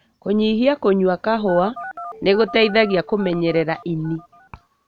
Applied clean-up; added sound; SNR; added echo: none; Telephone; 16 dB; none.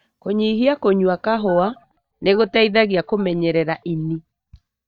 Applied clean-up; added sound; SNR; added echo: neural mask model DeepFilterNet 3.